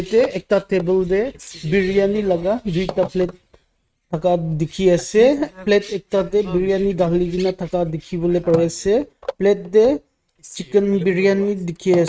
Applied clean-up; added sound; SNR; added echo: neural mask model RNNoise.